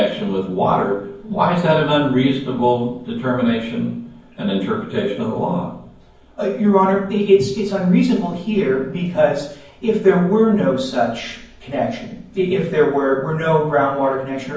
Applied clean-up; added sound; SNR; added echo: none; none; none; reverberation time 0.9 s.